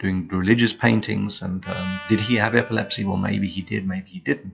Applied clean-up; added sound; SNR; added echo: classical method WPE with log-MMSE.